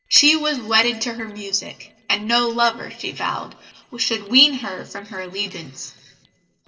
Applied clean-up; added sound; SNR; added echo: neural separator model SepFormer DNS4.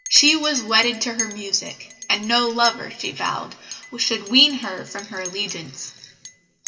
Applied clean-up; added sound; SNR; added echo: none; Chink, clink; 13 dB; reverberation time 1.3 s.